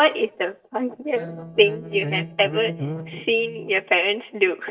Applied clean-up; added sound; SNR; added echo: neural mask model DeepFilterNet 3.